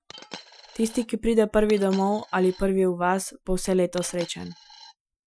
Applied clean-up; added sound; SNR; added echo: classical method Wiener filter.